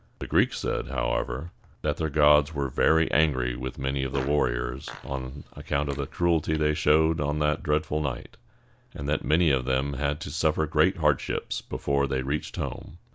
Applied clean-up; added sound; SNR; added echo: none; Fart; 19 dB; none.